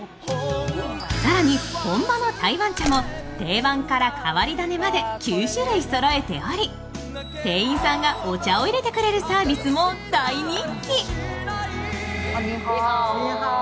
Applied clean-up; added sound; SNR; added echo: none; Slam; 19 dB; none.